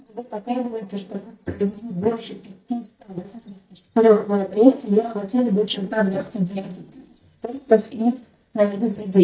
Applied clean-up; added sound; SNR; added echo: neural mask model DeepFilterNet 3.